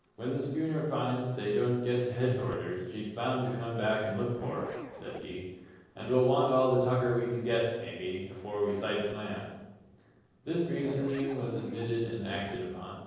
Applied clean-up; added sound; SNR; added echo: neural separator model SepFormer DNS4.